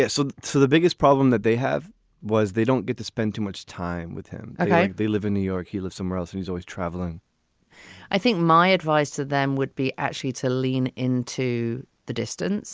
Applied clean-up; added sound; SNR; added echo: none; none; none; none.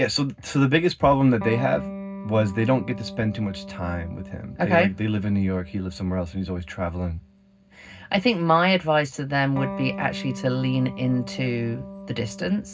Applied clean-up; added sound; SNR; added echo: none; Electric guitar; 14 dB; reverberation time 0.4 s.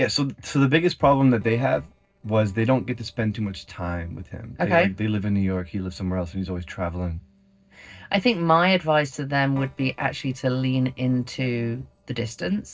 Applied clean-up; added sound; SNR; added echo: neural separator model SepFormer DNS4.